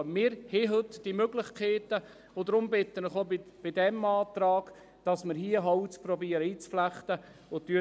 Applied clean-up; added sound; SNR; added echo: none; none; none; none.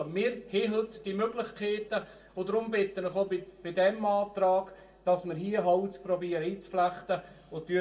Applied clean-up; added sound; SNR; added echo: none; none; none; reverberation time 0.3 s.